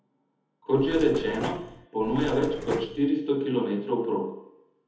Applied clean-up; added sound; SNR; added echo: none; Mechanisms; 10 dB; reverberation time 1.0 s.